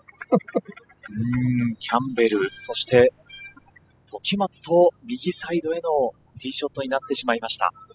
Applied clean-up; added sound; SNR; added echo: classical method spectral subtraction.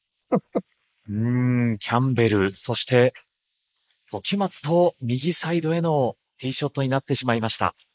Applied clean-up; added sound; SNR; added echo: neural mask model Resemble Enhance denoiser.